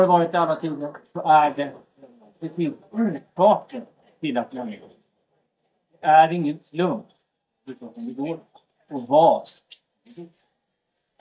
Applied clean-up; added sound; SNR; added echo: neural mask model DeepFilterNet 3.